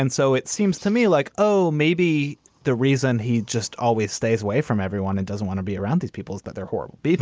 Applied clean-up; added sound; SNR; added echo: none; none; none; none.